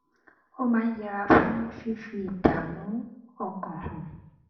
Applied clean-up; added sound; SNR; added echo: none; none; none; reverberation time 0.8 s.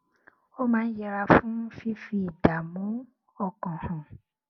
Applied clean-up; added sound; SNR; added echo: none; none; none; none.